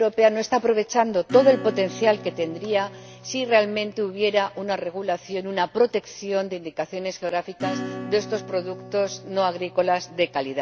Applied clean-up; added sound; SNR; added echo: none; Acoustic guitar / Strum; 15 dB; none.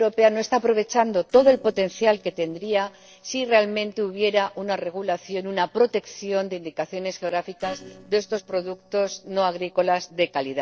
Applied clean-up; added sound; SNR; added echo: neural separator model SepFormer DNS4.